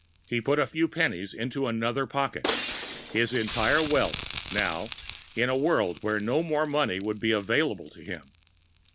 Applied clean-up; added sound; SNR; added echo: none; Crackle + Shatter; 11 dB; none.